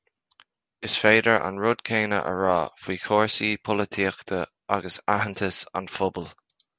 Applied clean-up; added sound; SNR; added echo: none; none; none; none.